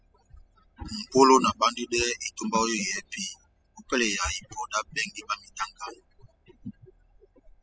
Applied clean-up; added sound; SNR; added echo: classical method spectral subtraction.